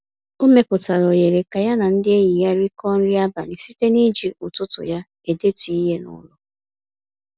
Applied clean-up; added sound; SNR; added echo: none; none; none; none.